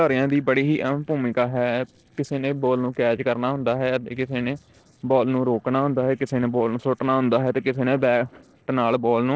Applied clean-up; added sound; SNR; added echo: neural separator model SepFormer DNS4.